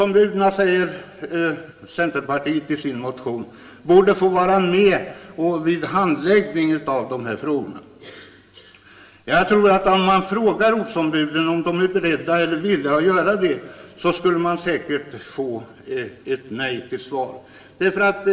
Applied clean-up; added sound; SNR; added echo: none; none; none; reverberation time 2.9 s.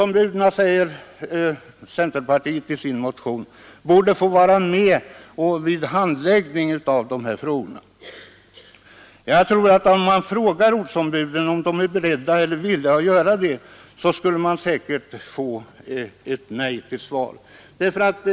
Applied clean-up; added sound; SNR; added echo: none; none; none; none.